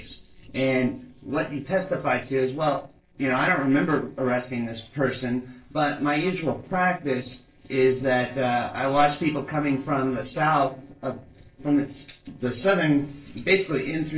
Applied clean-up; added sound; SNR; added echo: neural separator model SepFormer DNS4.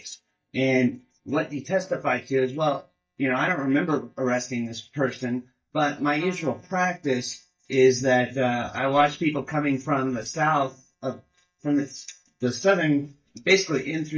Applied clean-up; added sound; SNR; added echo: neural mask model DeepFilterNet 3.